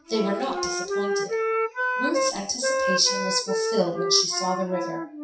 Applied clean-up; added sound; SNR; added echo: classical method WPE with log-MMSE.